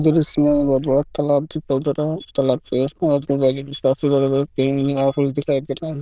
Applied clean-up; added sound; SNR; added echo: neural diffusion model UNIVERSE++.